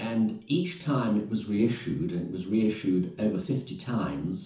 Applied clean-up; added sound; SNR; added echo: none; none; none; reverberation time 0.9 s.